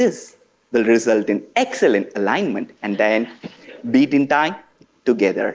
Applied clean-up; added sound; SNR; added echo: neural mask model Resemble Enhance denoiser.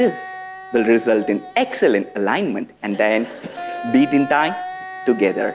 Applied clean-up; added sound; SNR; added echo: none; Wind instrument, woodwind instrument; 13 dB; none.